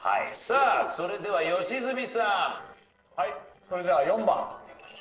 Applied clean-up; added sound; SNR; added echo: neural separator model SepFormer DNS4.